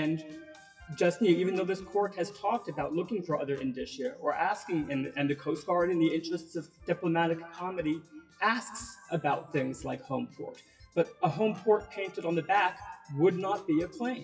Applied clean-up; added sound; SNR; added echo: classical method WPE with log-MMSE.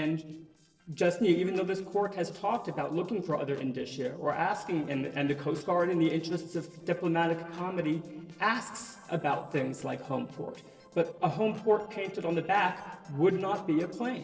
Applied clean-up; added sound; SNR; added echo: neural separator model SepFormer DNS4.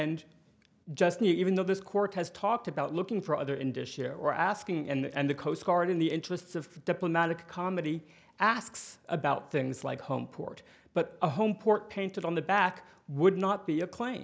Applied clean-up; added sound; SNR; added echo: none; none; none; none.